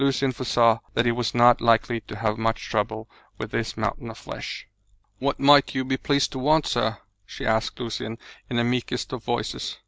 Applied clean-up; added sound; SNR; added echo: none; none; none; none.